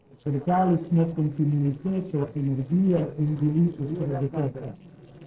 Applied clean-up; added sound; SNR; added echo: neural separator model SepFormer DNS4.